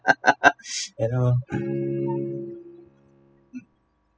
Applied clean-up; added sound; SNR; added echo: classical method spectral subtraction.